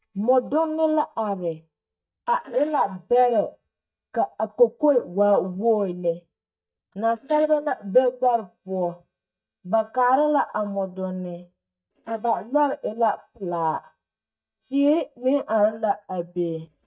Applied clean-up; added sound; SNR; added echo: neural mask model DeepFilterNet 3.